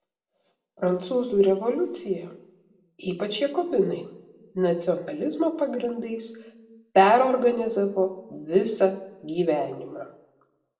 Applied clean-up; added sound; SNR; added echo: none; none; none; reverberation time 0.7 s.